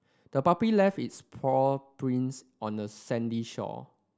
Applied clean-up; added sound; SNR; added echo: none; none; none; none.